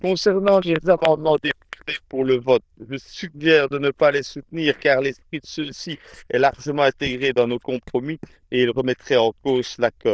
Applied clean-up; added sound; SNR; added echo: neural diffusion model UNIVERSE++.